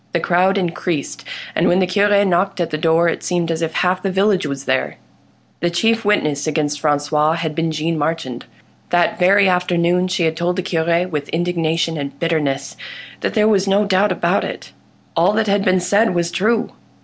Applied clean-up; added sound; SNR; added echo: none; none; none; none.